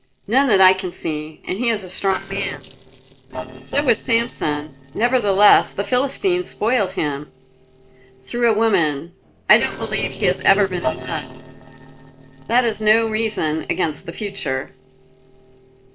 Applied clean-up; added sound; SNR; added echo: neural separator model SepFormer DNS4.